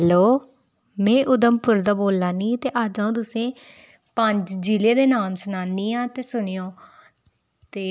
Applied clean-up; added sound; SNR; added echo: none; none; none; none.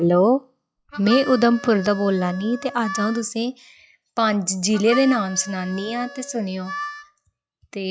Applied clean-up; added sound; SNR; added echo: classical method log-MMSE.